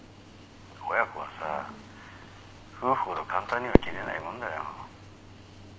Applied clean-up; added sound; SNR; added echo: none; Fireworks; 0 dB; none.